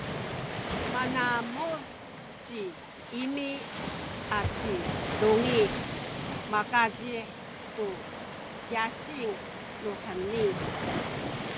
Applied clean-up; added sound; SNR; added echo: none; Waves, surf; 3 dB; none.